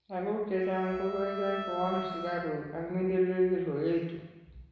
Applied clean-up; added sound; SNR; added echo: none; Bowed string instrument; 10 dB; reverberation time 1.0 s.